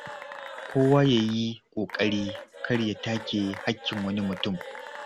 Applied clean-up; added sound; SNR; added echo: none; Applause / Cheering / Clapping; 14 dB; none.